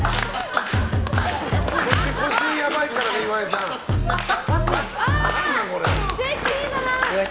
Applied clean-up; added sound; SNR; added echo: none; Bicycle; 15 dB; none.